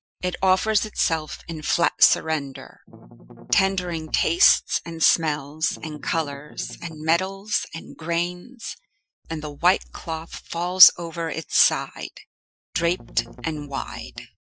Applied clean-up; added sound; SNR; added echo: classical method Wiener filter.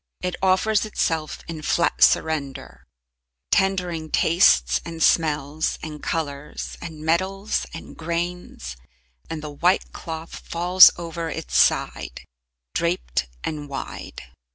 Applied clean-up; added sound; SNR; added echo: none; none; none; none.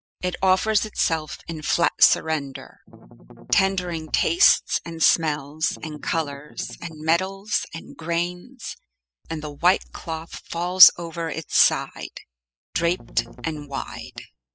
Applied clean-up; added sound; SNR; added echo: classical method spectral subtraction.